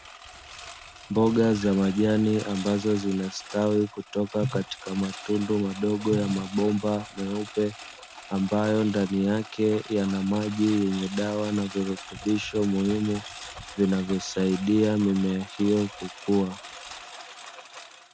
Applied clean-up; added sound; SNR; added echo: none; Engine; 16 dB; none.